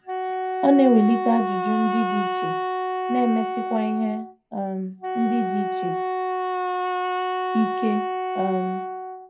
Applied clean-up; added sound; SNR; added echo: none; Wind instrument, woodwind instrument; 2 dB; reverberation time 0.2 s.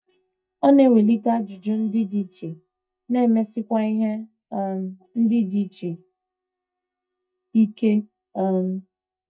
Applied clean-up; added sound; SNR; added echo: neural mask model DeepFilterNet 3.